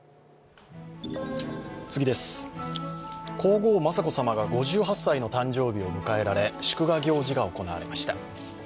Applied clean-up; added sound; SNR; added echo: none; none; none; none.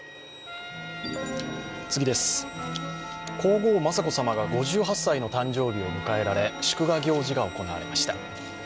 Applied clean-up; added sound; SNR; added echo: none; Bowed string instrument + Trumpet; 13 dB; none.